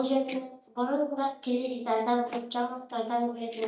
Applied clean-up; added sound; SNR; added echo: neural mask model DeepFilterNet 3.